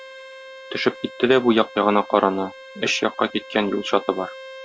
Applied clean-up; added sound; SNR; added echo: none; Bowed string instrument; 18 dB; none.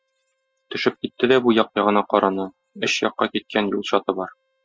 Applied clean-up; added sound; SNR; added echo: classical method spectral subtraction.